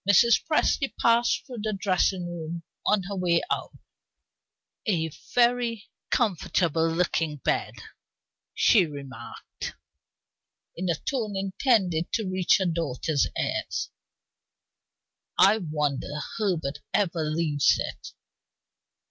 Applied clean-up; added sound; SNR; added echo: none; none; none; none.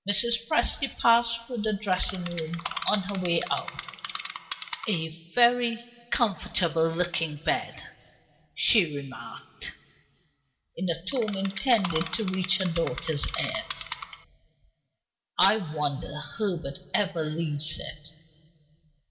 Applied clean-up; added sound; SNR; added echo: none; Insect; 5 dB; reverberation time 1.5 s.